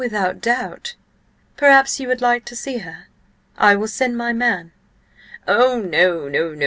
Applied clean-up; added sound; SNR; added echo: none; none; none; none.